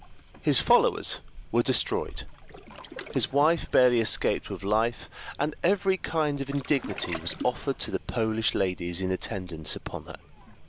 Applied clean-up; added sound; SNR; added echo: none; Waves, surf; 15 dB; none.